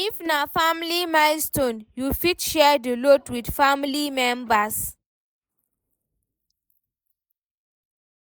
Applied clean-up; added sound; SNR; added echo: neural mask model Resemble Enhance denoiser.